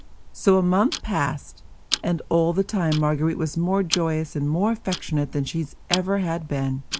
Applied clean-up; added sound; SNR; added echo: none; Tick-tock; 12 dB; none.